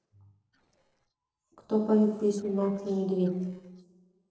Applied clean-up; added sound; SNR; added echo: neural separator model SepFormer DNS4.